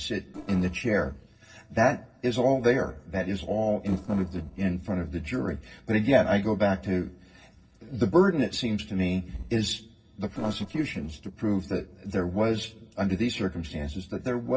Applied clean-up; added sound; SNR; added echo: neural separator model SepFormer DNS4.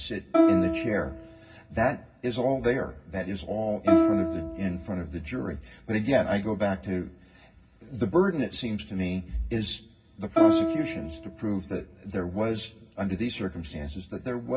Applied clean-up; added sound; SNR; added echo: none; Plucked string instrument; -3 dB; reverberation time 0.4 s.